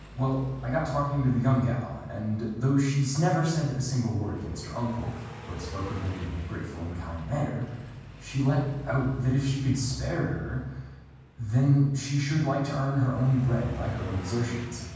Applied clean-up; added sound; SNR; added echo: none; Car passing by; 17 dB; reverberation time 1.2 s.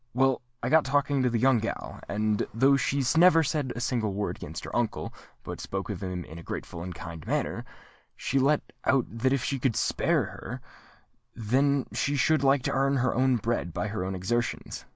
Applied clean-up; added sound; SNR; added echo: none; none; none; none.